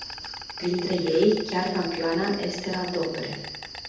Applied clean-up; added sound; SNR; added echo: none; Insect; 10 dB; reverberation time 0.8 s.